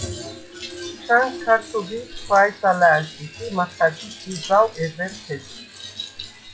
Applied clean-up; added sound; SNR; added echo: classical method log-MMSE.